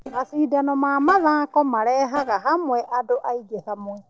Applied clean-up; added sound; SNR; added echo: neural separator model SepFormer DNS4.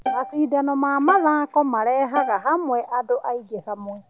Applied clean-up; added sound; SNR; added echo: none; Bowed string instrument; 9 dB; none.